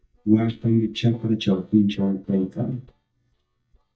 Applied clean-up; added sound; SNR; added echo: neural mask model DeepFilterNet 3.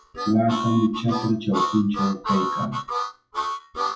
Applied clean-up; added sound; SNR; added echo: classical method WPE with log-MMSE.